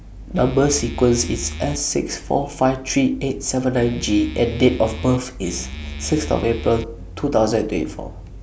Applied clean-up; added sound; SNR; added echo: none; Musical instrument; 10 dB; none.